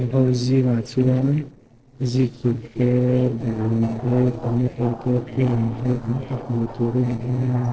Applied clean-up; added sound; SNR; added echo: neural separator model SepFormer DNS4.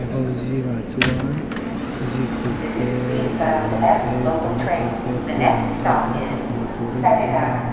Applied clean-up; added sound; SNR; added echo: none; Subway, metro, underground; -4 dB; none.